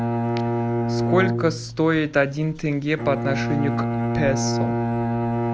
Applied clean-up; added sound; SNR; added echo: none; Bowed string instrument; -1 dB; none.